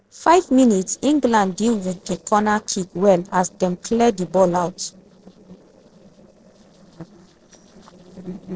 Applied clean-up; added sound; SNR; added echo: neural separator model SepFormer DNS4.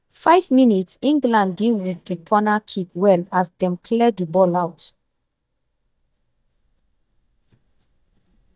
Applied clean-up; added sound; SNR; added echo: neural mask model DeepFilterNet 3.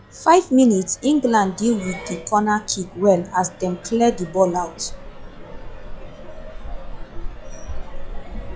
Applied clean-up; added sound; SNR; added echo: classical method log-MMSE.